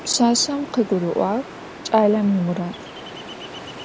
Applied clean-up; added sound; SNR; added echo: none; Ocean; 14 dB; none.